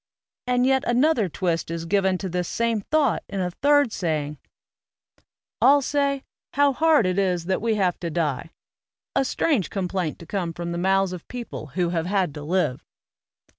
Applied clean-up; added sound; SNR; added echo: none; none; none; none.